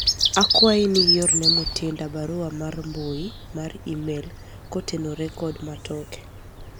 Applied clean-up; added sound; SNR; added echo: none; Bird vocalization, bird call, bird song; 0 dB; none.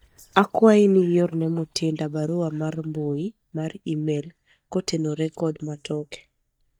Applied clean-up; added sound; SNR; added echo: neural mask model DeepFilterNet 3.